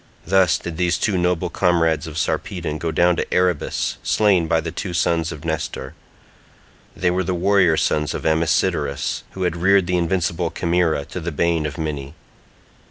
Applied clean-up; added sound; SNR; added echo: none; none; none; none.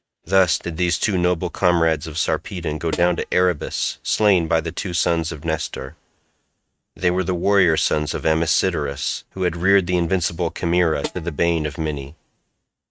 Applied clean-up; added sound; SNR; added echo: neural mask model RNNoise.